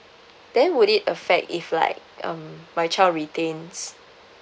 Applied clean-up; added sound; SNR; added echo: none; none; none; none.